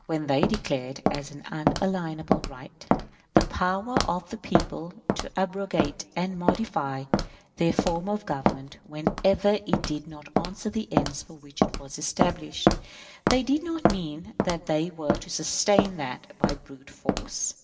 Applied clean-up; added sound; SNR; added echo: none; Walk, footsteps; 0 dB; reverberation time 0.7 s.